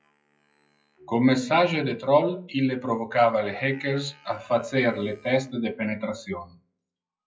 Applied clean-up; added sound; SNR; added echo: classical method WPE with log-MMSE.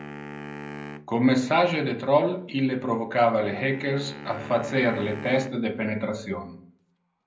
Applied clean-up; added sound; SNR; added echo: none; Wind instrument, woodwind instrument; 16 dB; reverberation time 0.5 s.